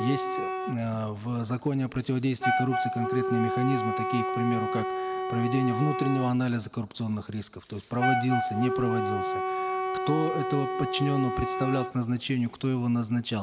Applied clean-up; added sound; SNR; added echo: none; Wind instrument, woodwind instrument; 2 dB; none.